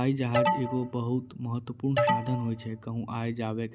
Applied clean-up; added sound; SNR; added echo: none; Alarm; 0 dB; none.